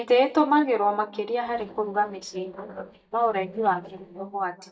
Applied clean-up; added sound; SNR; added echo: neural mask model DeepFilterNet 3.